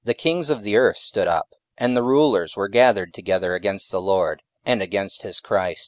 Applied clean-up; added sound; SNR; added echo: none; none; none; none.